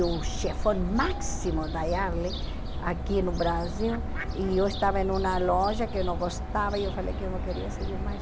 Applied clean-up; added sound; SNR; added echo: none; Fowl; 2 dB; none.